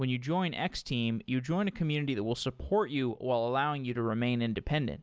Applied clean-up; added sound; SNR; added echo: none; none; none; none.